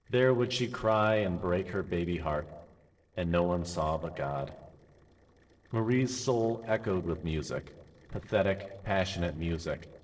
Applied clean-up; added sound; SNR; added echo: neural separator model SepFormer DNS4.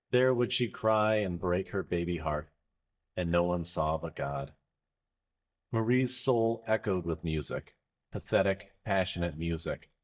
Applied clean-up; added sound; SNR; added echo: neural mask model DeepFilterNet 3.